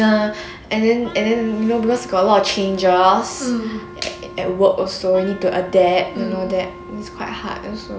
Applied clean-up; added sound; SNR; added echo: none; Wind instrument, woodwind instrument; 18 dB; none.